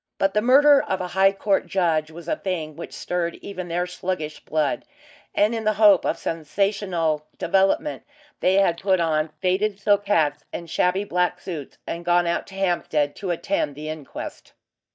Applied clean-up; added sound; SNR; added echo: neural mask model DeepFilterNet 3.